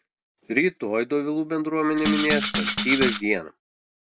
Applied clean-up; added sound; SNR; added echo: none; Rattle (instrument); 1 dB; none.